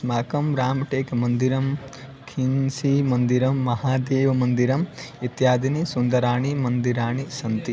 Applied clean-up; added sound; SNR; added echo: none; none; none; none.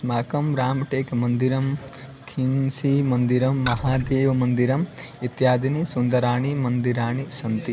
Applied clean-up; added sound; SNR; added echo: none; Keys jangling; 7 dB; none.